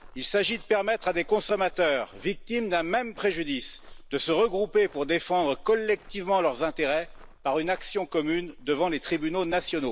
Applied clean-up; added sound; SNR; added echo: none; Walk, footsteps; 18 dB; none.